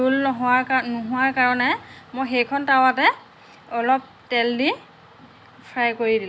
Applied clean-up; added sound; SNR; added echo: none; none; none; none.